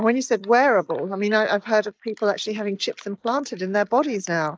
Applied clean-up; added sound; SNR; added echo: neural mask model Resemble Enhance denoiser.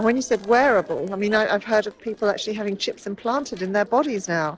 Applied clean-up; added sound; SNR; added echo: neural separator model SepFormer DNS4.